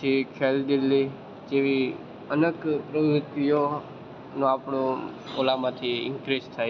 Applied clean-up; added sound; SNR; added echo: none; none; none; none.